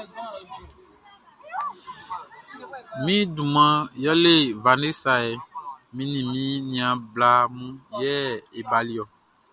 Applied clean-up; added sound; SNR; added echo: none; none; none; none.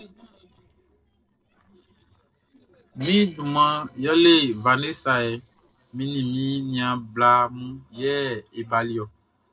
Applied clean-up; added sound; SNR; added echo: neural separator model SepFormer DNS4.